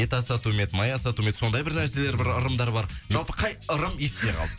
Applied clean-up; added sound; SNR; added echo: none; none; none; none.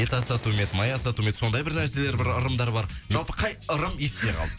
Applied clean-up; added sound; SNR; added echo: none; Fire; 20 dB; none.